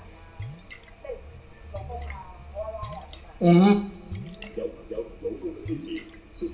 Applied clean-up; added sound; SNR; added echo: none; Splash, splatter; 14 dB; reverberation time 1.0 s.